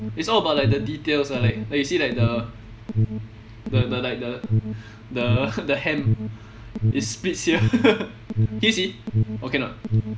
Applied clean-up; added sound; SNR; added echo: none; Alarm; 1 dB; none.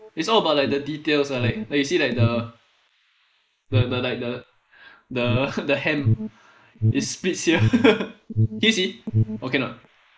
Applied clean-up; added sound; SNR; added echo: neural mask model Resemble Enhance denoiser.